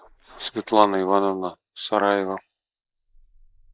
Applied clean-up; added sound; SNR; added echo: neural mask model Resemble Enhance denoiser.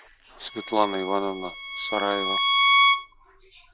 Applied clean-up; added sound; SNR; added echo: none; Bowed string instrument; -5 dB; none.